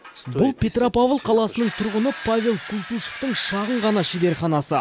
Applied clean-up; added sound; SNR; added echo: none; none; none; none.